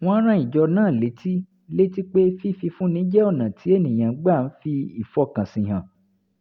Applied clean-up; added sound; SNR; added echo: none; none; none; none.